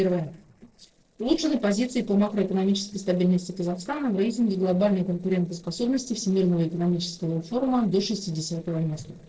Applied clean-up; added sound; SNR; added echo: neural separator model SepFormer DNS4.